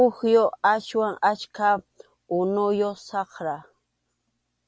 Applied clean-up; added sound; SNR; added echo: none; none; none; none.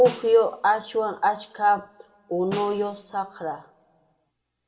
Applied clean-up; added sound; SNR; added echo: none; Snare drum; 18 dB; reverberation time 0.8 s.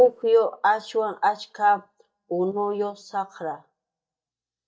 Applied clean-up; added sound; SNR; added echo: neural mask model DeepFilterNet 3.